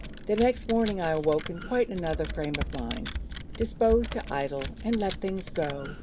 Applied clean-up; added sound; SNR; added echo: none; Computer keyboard; 7 dB; none.